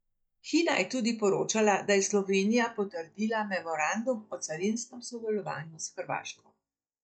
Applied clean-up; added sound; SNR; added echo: neural mask model DeepFilterNet 3.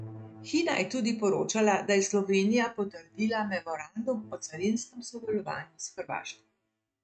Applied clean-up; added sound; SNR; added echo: neural mask model RNNoise.